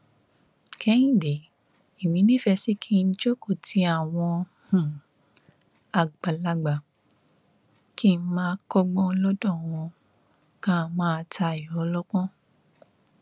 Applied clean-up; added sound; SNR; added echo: none; none; none; none.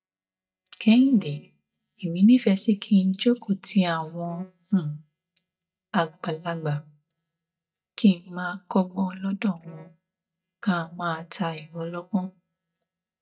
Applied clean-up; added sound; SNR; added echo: neural mask model DeepFilterNet 3.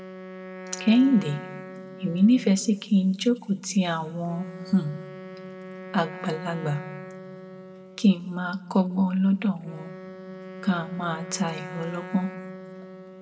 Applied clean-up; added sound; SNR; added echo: none; Wind instrument, woodwind instrument; 15 dB; reverberation time 1.0 s.